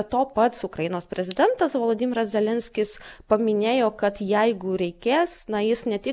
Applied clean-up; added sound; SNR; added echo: none; none; none; none.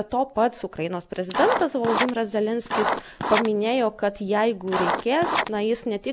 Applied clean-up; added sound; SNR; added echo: none; Writing; 3 dB; none.